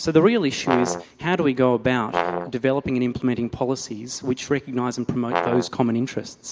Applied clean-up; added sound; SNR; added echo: none; Brass instrument; 6 dB; none.